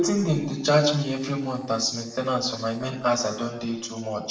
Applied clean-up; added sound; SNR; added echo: neural separator model SepFormer DNS4.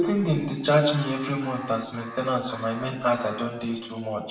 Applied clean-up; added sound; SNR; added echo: none; Alarm; 17 dB; reverberation time 0.9 s.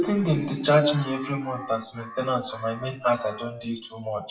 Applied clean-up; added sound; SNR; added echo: classical method WPE with log-MMSE.